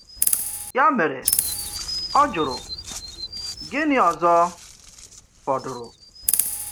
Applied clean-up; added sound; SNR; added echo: none; Chirp, tweet; 4 dB; none.